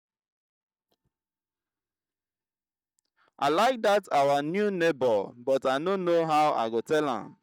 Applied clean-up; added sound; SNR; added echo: neural mask model DeepFilterNet 3.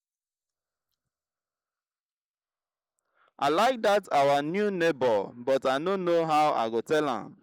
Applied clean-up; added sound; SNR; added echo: neural mask model Resemble Enhance denoiser.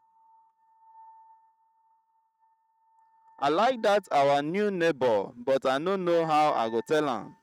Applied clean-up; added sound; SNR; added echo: neural mask model RNNoise.